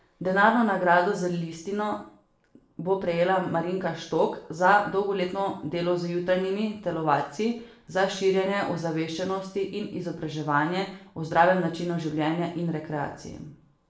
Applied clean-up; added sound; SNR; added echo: none; none; none; reverberation time 0.5 s.